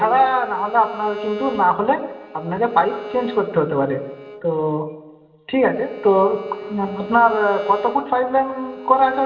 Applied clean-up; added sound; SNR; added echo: none; Bowed string instrument; 14 dB; reverberation time 1.5 s.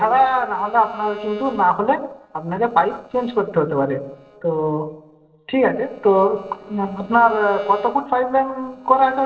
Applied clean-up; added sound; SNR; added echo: neural separator model SepFormer DNS4.